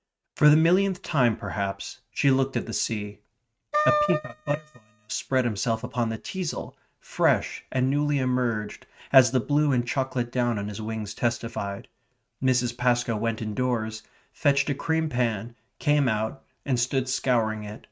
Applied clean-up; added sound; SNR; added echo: neural mask model RNNoise.